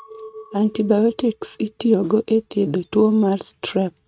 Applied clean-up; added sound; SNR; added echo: neural mask model RNNoise.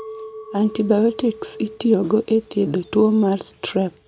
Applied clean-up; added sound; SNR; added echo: none; Chink, clink; 19 dB; none.